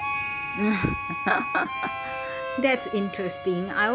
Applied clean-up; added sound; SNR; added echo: none; Harmonica; 4 dB; none.